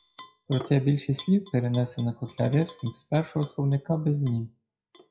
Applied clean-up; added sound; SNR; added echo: classical method WPE with log-MMSE.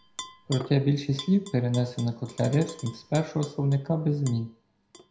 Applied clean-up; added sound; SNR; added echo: none; Tap / Glass; 18 dB; reverberation time 0.5 s.